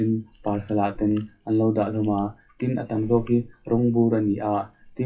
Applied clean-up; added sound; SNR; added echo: classical method WPE with log-MMSE.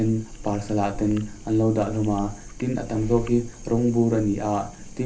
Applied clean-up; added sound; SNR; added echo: none; Chewing, mastication; 13 dB; reverberation time 0.3 s.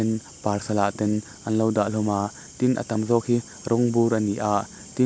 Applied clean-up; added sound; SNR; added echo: none; none; none; none.